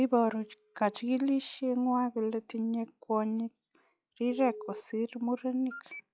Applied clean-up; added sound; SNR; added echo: classical method log-MMSE.